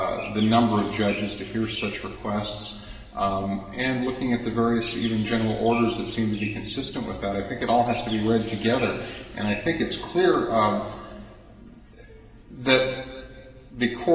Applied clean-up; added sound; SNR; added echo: none; Chirp, tweet; 14 dB; reverberation time 2.3 s.